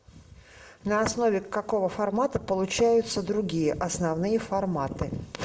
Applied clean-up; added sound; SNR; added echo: none; none; none; reverberation time 1.2 s.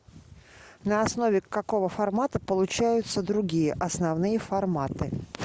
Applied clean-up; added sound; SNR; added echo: none; none; none; none.